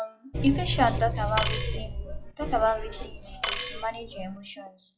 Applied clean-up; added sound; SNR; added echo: classical method log-MMSE.